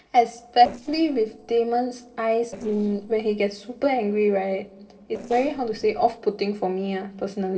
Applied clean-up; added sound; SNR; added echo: neural separator model SepFormer DNS4.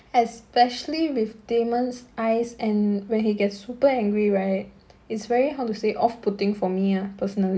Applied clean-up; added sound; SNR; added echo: none; none; none; none.